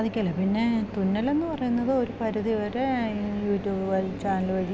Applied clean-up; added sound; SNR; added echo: none; none; none; none.